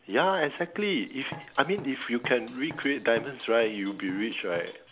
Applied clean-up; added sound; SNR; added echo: none; Drum kit; 18 dB; none.